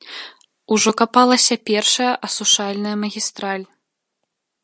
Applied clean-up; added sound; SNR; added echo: none; none; none; none.